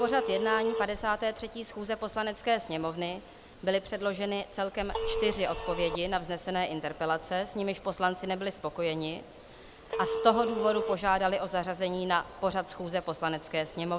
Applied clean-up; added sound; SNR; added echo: none; Telephone; 8 dB; none.